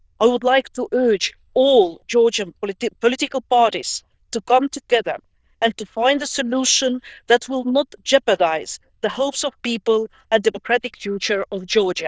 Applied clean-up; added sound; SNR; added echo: neural diffusion model UNIVERSE++.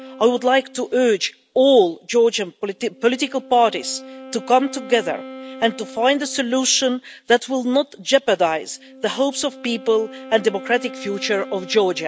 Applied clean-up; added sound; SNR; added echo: none; Wind instrument, woodwind instrument; 19 dB; none.